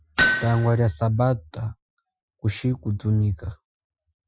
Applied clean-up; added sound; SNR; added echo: classical method Wiener filter.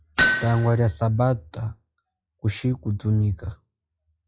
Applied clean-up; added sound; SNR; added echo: classical method log-MMSE.